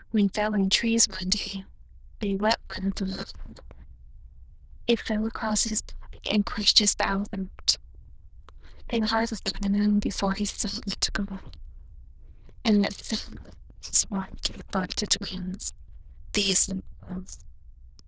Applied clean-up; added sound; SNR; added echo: neural diffusion model UNIVERSE++.